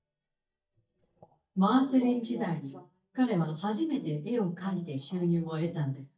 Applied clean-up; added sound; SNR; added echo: neural mask model DeepFilterNet 3.